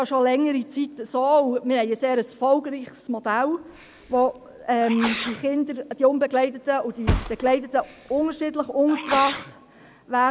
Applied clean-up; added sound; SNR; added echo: none; Sneeze + Thump, thud; 9 dB; none.